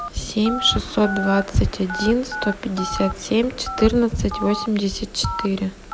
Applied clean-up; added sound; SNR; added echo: none; Telephone; 10 dB; none.